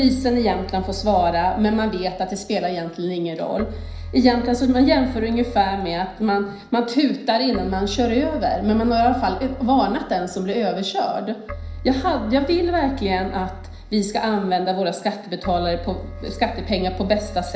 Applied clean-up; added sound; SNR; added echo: none; Keyboard (musical); 13 dB; reverberation time 0.5 s.